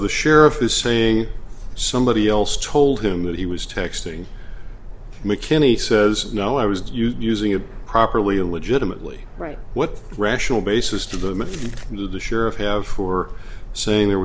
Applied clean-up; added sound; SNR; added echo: none; none; none; none.